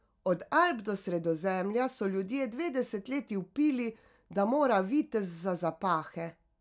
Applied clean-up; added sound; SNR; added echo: none; none; none; none.